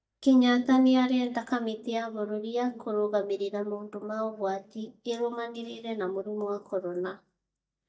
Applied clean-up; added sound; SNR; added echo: neural mask model DeepFilterNet 3.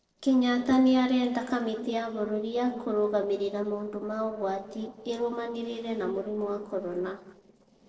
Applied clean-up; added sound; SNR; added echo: neural separator model SepFormer DNS4.